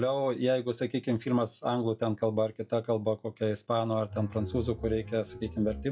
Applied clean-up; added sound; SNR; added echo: classical method log-MMSE.